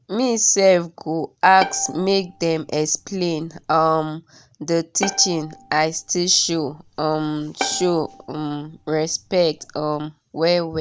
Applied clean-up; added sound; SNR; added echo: none; Bowed string instrument; 15 dB; none.